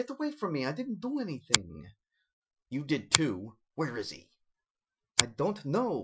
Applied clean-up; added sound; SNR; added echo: classical method Wiener filter.